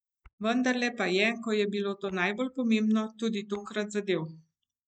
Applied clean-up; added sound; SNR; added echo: neural mask model DeepFilterNet 3.